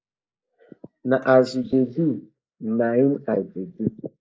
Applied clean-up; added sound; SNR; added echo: neural mask model Resemble Enhance denoiser.